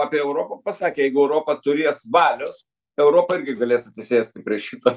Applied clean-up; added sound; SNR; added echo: neural mask model DeepFilterNet 3.